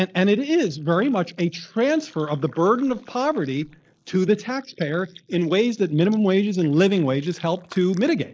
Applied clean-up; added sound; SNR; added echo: neural mask model Resemble Enhance denoiser.